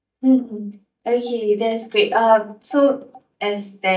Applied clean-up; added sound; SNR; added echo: neural mask model DeepFilterNet 3.